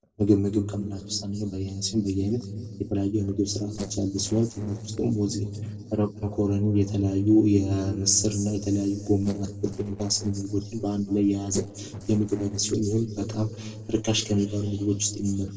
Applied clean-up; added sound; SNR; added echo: neural separator model SepFormer DNS4.